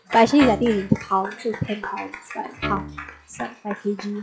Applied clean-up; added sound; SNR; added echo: classical method log-MMSE.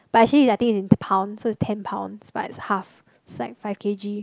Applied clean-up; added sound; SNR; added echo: none; none; none; none.